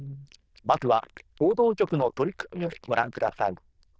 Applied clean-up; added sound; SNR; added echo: neural diffusion model UNIVERSE++.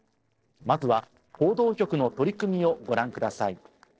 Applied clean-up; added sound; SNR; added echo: neural separator model SepFormer DNS4.